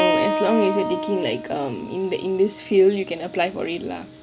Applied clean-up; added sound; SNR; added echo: none; Keyboard (musical); 5 dB; none.